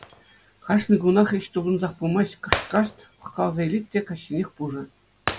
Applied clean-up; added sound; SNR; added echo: none; Shatter; 11 dB; none.